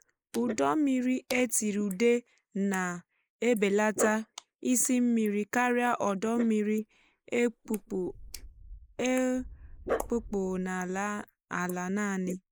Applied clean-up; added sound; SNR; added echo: neural mask model Resemble Enhance denoiser.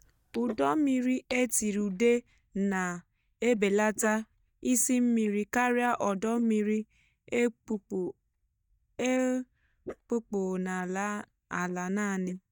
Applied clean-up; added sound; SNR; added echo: neural mask model DeepFilterNet 3.